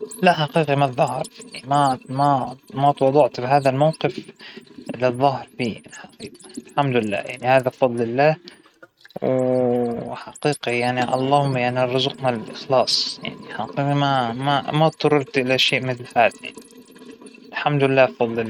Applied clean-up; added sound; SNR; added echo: neural mask model RNNoise.